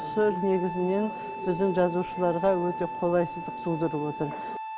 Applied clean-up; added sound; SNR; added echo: none; Wind instrument, woodwind instrument; 8 dB; none.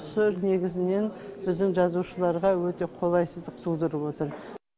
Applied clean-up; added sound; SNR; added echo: none; none; none; none.